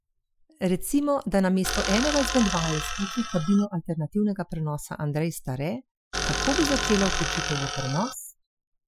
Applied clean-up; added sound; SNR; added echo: classical method Wiener filter.